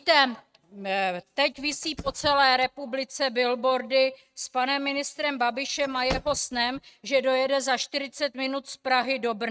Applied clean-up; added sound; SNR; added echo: neural mask model RNNoise.